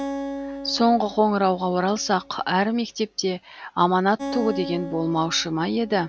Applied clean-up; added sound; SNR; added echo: none; Acoustic guitar; 12 dB; none.